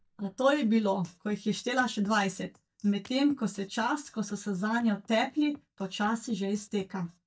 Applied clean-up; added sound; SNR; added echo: neural mask model DeepFilterNet 3.